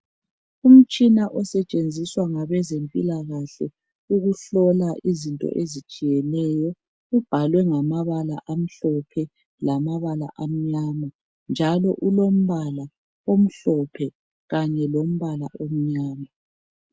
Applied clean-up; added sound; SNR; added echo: none; none; none; none.